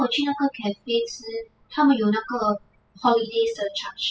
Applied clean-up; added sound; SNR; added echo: classical method spectral subtraction.